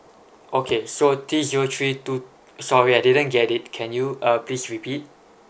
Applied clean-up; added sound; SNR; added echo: none; none; none; none.